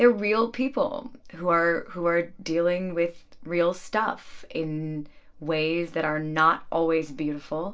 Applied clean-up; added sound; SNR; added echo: none; none; none; reverberation time 0.2 s.